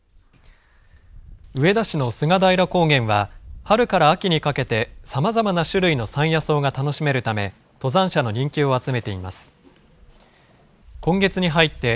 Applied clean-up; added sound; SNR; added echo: none; none; none; none.